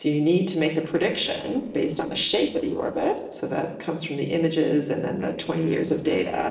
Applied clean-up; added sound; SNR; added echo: neural separator model SepFormer DNS4.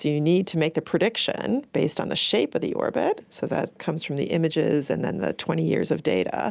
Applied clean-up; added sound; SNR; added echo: none; none; none; none.